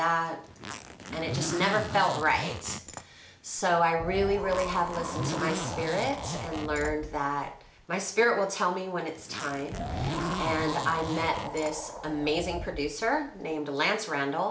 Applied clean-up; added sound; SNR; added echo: none; Wind + Zipper (clothing); 6 dB; none.